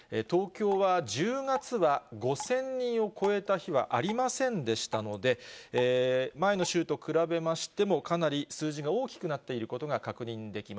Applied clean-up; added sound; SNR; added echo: none; Drip; 20 dB; none.